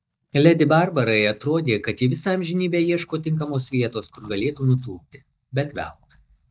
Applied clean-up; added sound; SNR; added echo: neural mask model DeepFilterNet 3.